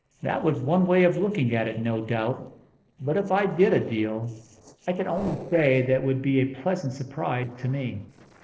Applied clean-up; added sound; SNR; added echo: neural separator model SepFormer DNS4.